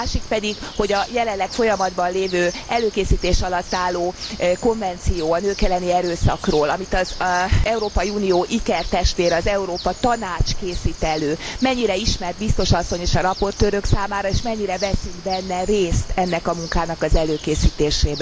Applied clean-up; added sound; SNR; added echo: none; Bird; 15 dB; none.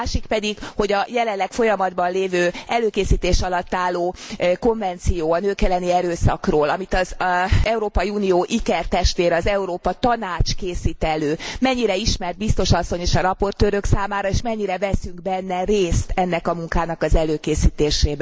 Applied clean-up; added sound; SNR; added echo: none; none; none; none.